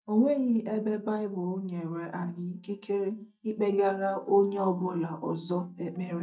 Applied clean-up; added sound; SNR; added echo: neural mask model DeepFilterNet 3.